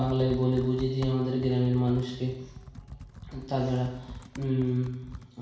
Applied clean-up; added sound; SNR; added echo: none; Computer keyboard; 15 dB; reverberation time 0.7 s.